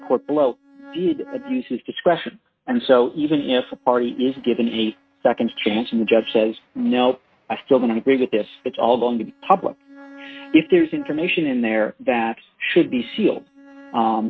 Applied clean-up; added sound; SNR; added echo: neural mask model RNNoise.